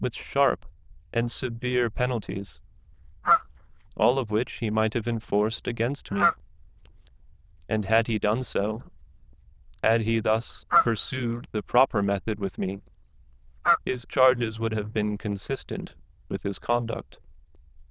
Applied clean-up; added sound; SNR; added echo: neural diffusion model UNIVERSE++.